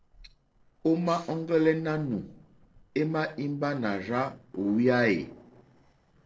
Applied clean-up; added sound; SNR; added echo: neural separator model SepFormer DNS4.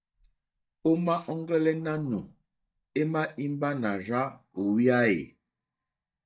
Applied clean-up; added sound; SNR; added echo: neural mask model DeepFilterNet 3.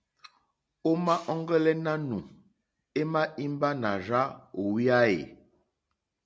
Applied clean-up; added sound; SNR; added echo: none; none; none; none.